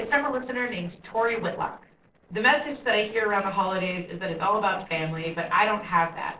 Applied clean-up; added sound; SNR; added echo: neural separator model SepFormer DNS4.